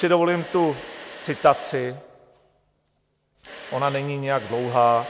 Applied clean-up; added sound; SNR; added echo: none; Mechanisms; 15 dB; none.